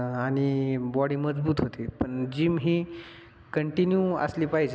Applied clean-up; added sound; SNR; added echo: none; none; none; none.